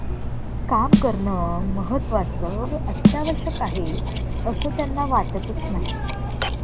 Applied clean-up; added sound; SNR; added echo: none; Cutlery, silverware + Snare drum; -4 dB; none.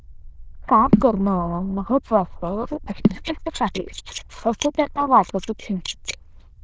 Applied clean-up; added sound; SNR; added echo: neural diffusion model UNIVERSE++.